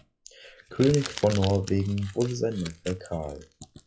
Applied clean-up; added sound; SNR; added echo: classical method log-MMSE.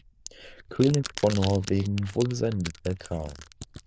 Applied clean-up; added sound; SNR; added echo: neural diffusion model UNIVERSE++.